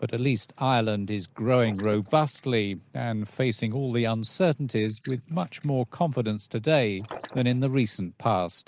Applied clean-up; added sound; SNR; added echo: neural mask model Resemble Enhance denoiser.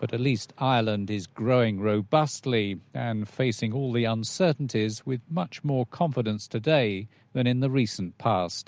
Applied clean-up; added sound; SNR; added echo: none; none; none; none.